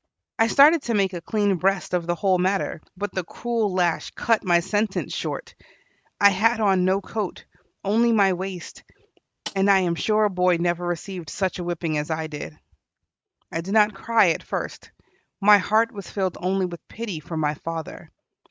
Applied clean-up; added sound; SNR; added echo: neural mask model RNNoise.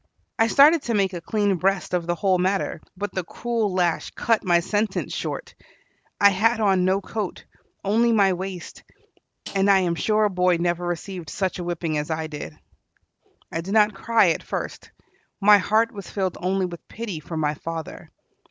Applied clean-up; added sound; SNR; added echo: neural separator model SepFormer DNS4.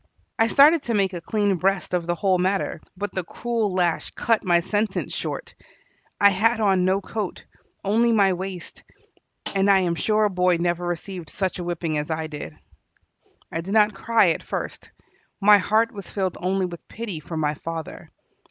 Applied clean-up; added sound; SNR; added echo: none; Snare drum; 16 dB; none.